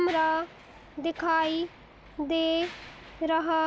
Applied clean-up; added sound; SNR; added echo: none; Mechanisms; 18 dB; none.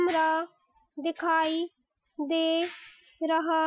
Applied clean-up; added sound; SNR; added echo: classical method Wiener filter.